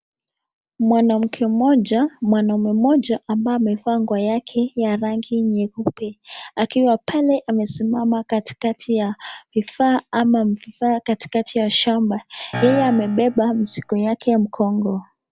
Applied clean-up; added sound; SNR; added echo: none; Piano; 10 dB; none.